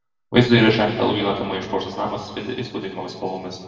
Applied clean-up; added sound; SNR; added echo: none; none; none; reverberation time 2.0 s.